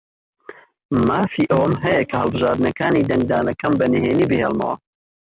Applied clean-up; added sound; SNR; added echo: none; Bowed string instrument; 12 dB; none.